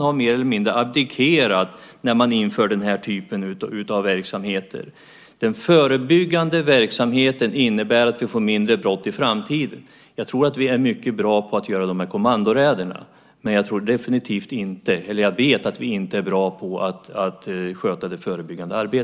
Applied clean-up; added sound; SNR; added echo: none; none; none; none.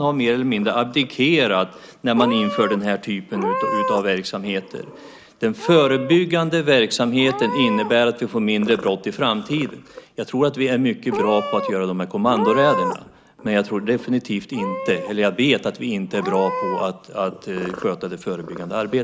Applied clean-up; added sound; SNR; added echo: none; Meow / Purr; 9 dB; none.